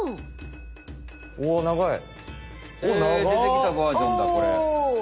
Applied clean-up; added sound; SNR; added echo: none; none; none; none.